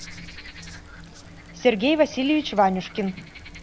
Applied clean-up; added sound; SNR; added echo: none; Frog; 18 dB; none.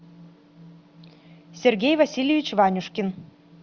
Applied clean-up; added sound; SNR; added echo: none; none; none; none.